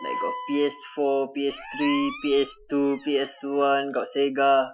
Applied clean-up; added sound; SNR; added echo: classical method Wiener filter.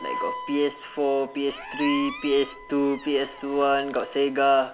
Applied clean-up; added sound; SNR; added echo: none; Squeak + Wind instrument, woodwind instrument; 13 dB; none.